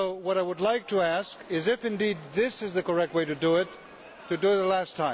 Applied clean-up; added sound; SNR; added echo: none; none; none; none.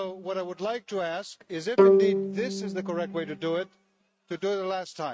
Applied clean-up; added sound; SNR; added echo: neural mask model RNNoise.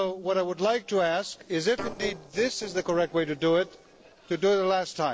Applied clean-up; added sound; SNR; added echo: neural separator model SepFormer DNS4.